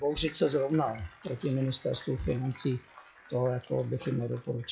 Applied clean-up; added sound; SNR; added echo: classical method log-MMSE.